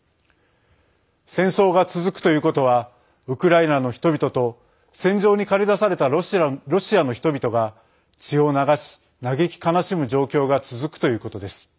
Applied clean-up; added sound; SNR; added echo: none; none; none; none.